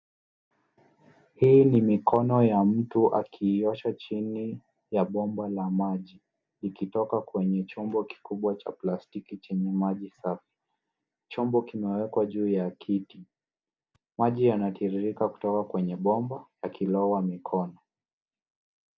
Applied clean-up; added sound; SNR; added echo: none; none; none; none.